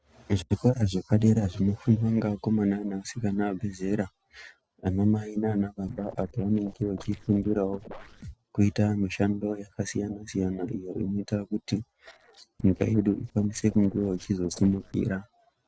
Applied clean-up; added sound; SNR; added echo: neural separator model SepFormer DNS4.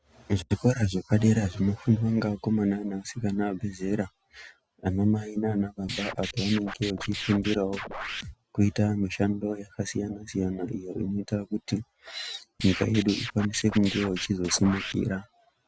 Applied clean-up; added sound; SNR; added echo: none; Scratching (performance technique); 9 dB; none.